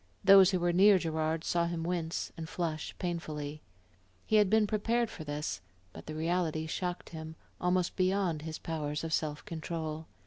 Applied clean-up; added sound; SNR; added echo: none; none; none; none.